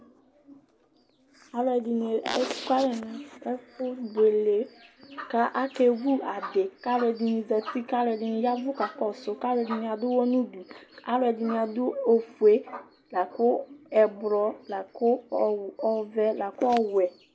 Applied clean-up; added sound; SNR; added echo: none; none; none; none.